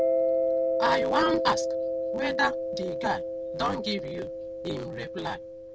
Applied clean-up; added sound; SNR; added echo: none; Mallet percussion; -2 dB; none.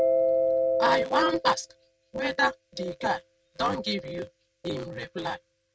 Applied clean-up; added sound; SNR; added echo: neural mask model RNNoise.